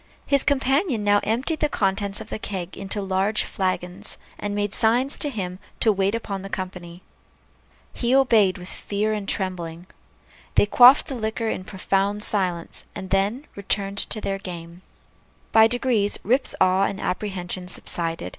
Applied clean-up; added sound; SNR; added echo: none; none; none; none.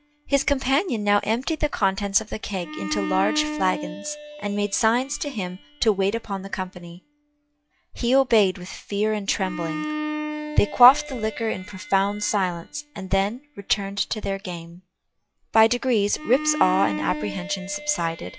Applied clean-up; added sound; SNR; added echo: classical method log-MMSE.